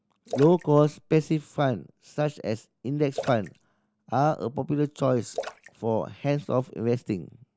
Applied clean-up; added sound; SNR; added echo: none; Splash, splatter; 16 dB; none.